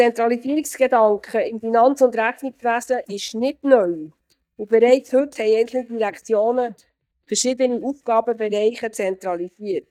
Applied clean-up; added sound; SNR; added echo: neural mask model DeepFilterNet 3.